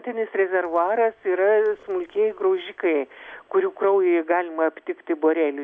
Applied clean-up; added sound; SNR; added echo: none; none; none; none.